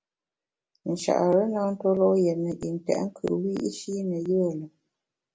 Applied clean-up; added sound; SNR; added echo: none; none; none; none.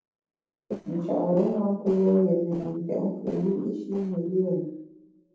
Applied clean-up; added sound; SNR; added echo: neural separator model SepFormer DNS4.